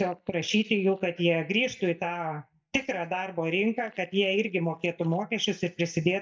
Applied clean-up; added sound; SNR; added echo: neural mask model DeepFilterNet 3.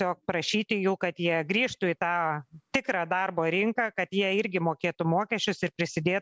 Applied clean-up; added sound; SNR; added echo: none; none; none; none.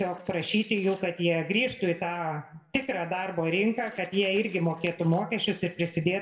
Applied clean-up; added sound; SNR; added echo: neural separator model SepFormer DNS4.